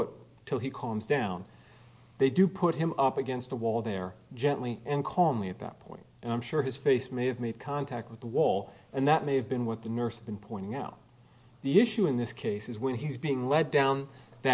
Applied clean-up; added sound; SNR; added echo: none; none; none; none.